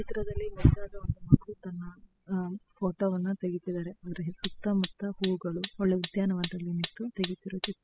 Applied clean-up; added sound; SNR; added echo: classical method spectral subtraction.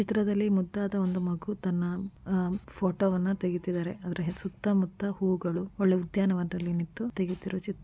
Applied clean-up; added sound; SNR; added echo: none; none; none; none.